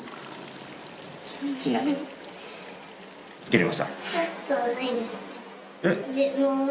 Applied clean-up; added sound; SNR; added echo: none; Toilet flush; 19 dB; none.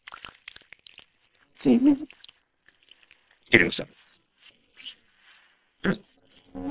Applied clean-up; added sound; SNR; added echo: neural separator model SepFormer WHAM!.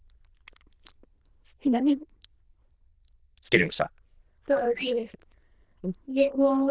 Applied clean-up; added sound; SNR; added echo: neural diffusion model UNIVERSE++.